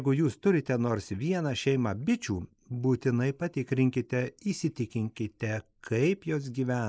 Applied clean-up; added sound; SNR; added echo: neural mask model Resemble Enhance denoiser.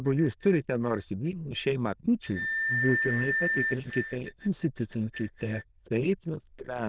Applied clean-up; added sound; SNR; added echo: neural diffusion model UNIVERSE++.